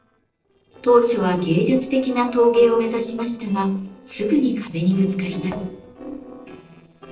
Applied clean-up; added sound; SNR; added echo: neural separator model SepFormer DNS4.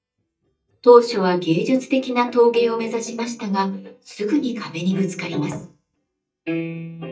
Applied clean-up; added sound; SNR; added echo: neural mask model DeepFilterNet 3.